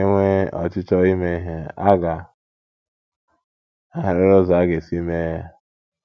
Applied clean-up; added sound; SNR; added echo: none; none; none; none.